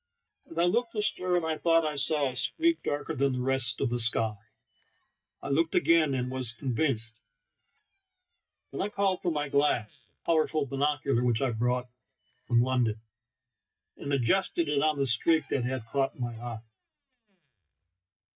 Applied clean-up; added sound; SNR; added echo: neural mask model DeepFilterNet 3.